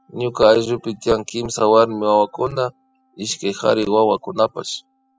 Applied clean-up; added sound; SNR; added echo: classical method spectral subtraction.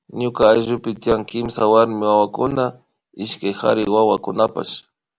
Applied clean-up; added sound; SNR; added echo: none; none; none; none.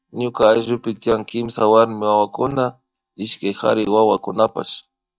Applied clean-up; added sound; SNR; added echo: neural mask model DeepFilterNet 3.